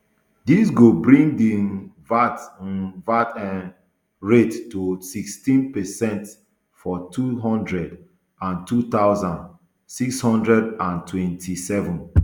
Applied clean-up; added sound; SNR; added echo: none; none; none; none.